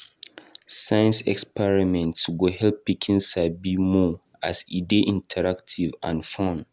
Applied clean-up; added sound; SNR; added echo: none; none; none; none.